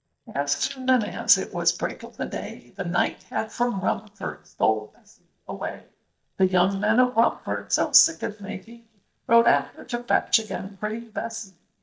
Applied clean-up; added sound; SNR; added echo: neural mask model DeepFilterNet 3.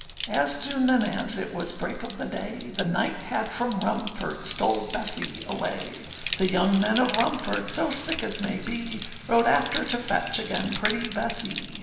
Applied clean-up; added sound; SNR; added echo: none; Bathtub (filling or washing); 7 dB; reverberation time 1.4 s.